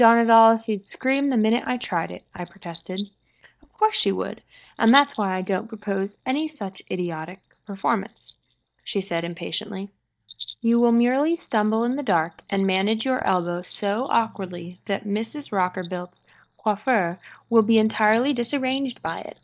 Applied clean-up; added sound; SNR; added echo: neural mask model DeepFilterNet 3.